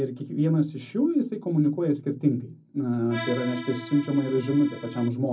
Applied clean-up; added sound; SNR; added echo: none; Accordion; 13 dB; reverberation time 0.4 s.